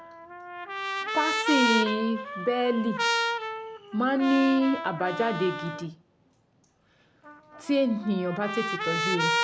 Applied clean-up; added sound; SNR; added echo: none; Trumpet; 3 dB; none.